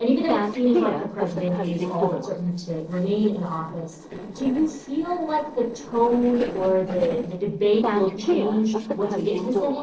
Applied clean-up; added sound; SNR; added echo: neural separator model SepFormer DNS4.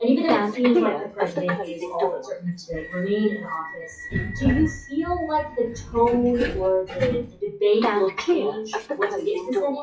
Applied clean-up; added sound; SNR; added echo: classical method WPE with log-MMSE.